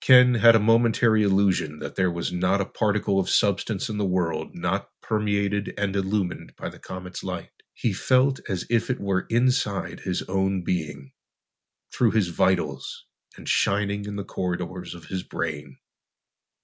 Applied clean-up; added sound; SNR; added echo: none; none; none; none.